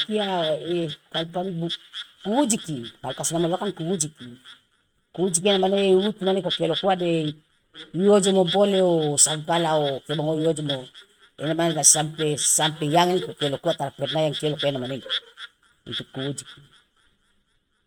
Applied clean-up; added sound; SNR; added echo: neural mask model RNNoise.